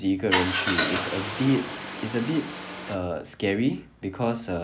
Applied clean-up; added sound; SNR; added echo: none; Car; 1 dB; none.